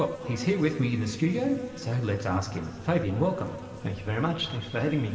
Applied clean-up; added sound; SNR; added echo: none; Insect; 17 dB; reverberation time 2.3 s.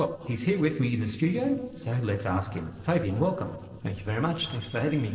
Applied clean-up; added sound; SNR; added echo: neural separator model SepFormer DNS4.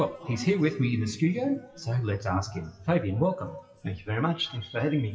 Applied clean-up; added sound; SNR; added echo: classical method WPE with log-MMSE.